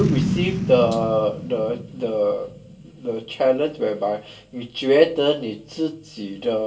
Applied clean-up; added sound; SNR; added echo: none; Boom; 8 dB; reverberation time 0.2 s.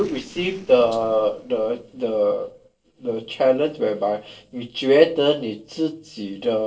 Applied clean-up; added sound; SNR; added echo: neural separator model SepFormer DNS4.